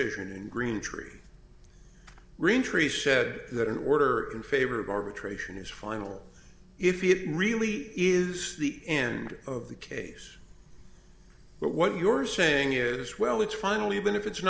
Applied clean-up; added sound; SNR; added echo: none; none; none; none.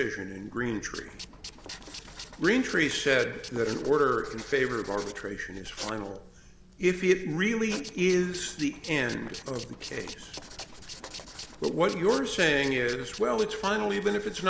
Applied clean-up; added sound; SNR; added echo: none; Writing + Tools; 16 dB; none.